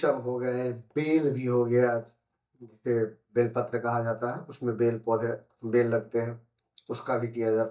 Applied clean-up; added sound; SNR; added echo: neural mask model DeepFilterNet 3.